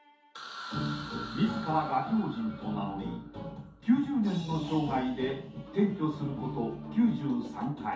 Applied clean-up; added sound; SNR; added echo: none; none; none; reverberation time 0.5 s.